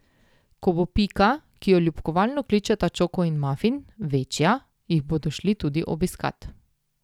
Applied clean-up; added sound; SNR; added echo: none; none; none; none.